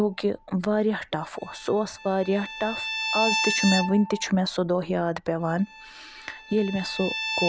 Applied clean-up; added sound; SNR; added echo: none; Bowed string instrument; 7 dB; none.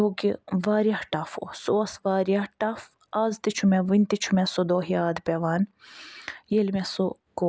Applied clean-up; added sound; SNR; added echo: none; none; none; none.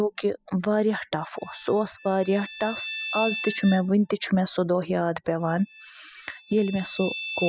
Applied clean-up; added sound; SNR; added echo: classical method spectral subtraction.